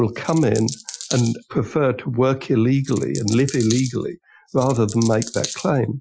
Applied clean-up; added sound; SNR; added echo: classical method Wiener filter.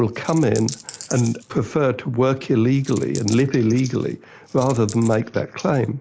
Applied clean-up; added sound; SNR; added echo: neural mask model Resemble Enhance denoiser.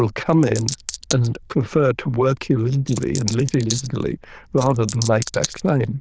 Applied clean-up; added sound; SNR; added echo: neural diffusion model UNIVERSE++.